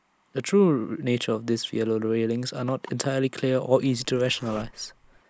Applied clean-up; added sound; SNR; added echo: neural mask model Resemble Enhance denoiser.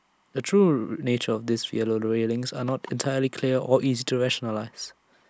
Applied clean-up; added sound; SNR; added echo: none; none; none; none.